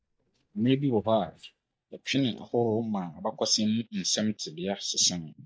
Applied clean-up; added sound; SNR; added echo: neural mask model DeepFilterNet 3.